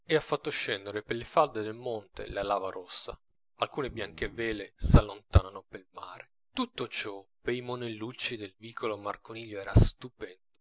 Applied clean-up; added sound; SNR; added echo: none; none; none; none.